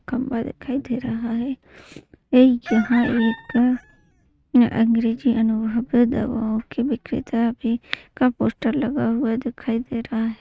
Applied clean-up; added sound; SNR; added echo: neural mask model RNNoise.